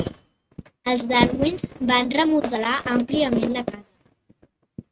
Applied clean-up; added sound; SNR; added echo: neural mask model RNNoise.